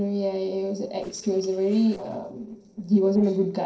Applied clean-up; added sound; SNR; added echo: neural separator model SepFormer DNS4.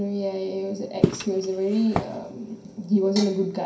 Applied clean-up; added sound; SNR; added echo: none; Walk, footsteps; 3 dB; reverberation time 0.5 s.